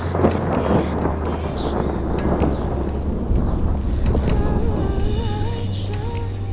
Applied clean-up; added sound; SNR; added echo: none; Thunder; -5 dB; none.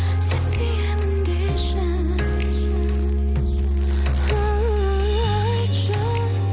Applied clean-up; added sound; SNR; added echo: none; none; none; none.